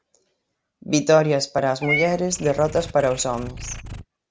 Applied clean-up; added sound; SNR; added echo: none; Meow / Purr; 11 dB; none.